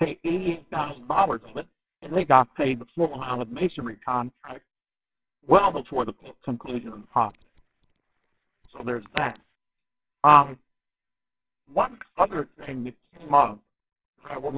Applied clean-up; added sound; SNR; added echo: neural separator model SepFormer WHAMR!.